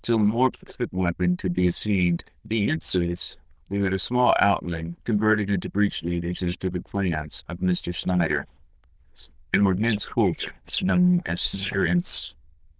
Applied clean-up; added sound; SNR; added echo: neural diffusion model UNIVERSE++.